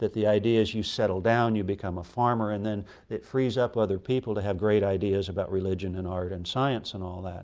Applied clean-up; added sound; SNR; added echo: none; none; none; none.